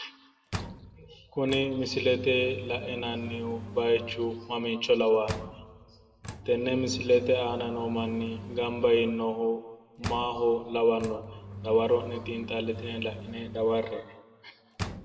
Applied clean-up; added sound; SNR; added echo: none; Engine; 13 dB; reverberation time 1.1 s.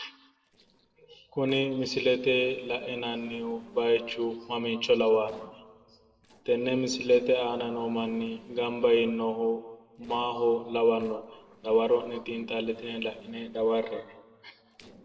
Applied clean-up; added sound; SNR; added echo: neural separator model SepFormer DNS4.